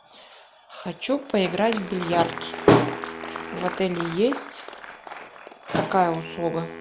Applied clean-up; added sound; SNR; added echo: none; Wind instrument, woodwind instrument + Applause; 12 dB; none.